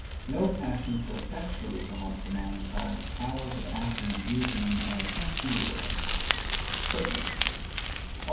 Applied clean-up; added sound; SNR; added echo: none; Bicycle; -2 dB; reverberation time 0.9 s.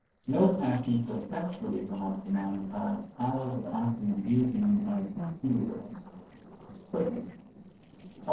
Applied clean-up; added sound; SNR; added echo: neural separator model SepFormer DNS4.